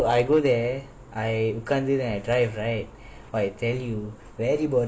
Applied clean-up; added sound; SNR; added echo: none; none; none; none.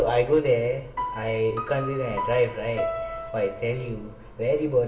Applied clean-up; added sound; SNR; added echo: none; Piano; 8 dB; reverberation time 0.9 s.